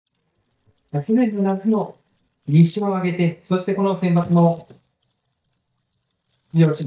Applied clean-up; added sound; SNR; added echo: neural mask model DeepFilterNet 3.